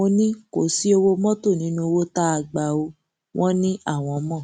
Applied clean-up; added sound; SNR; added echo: none; none; none; none.